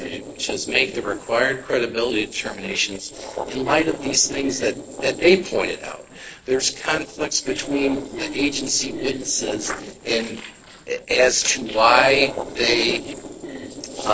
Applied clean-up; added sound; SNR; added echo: neural separator model SepFormer DNS4.